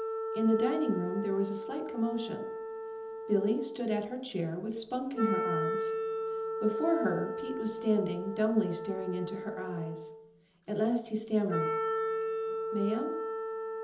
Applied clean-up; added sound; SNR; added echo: none; Wind instrument, woodwind instrument; 3 dB; reverberation time 1.2 s.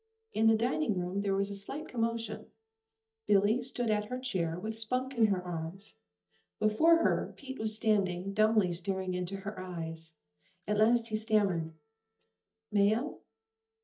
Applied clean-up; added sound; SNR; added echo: neural mask model DeepFilterNet 3.